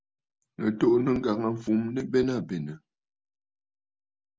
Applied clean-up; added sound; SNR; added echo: none; none; none; none.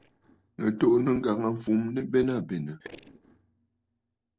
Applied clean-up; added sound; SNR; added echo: neural separator model SepFormer DNS4.